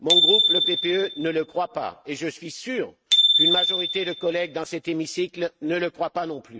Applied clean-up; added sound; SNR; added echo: neural mask model RNNoise.